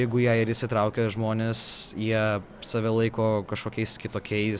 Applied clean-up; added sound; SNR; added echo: none; none; none; none.